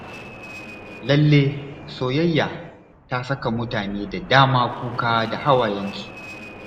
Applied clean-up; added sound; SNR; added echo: none; Fixed-wing aircraft, airplane; 16 dB; none.